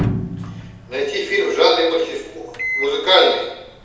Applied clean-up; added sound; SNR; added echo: none; Microwave oven; 9 dB; reverberation time 0.8 s.